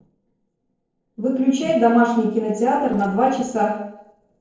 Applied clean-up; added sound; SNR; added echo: neural separator model SepFormer DNS4.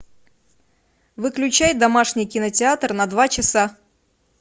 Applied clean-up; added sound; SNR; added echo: none; none; none; none.